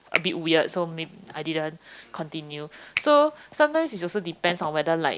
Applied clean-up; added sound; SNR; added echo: neural mask model Resemble Enhance denoiser.